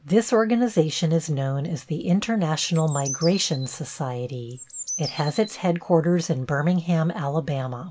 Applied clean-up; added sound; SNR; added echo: none; Bird; 11 dB; none.